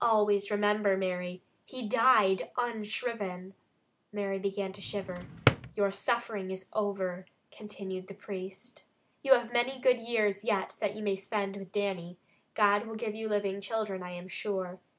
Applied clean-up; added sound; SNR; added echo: none; Drawer open or close; 2 dB; none.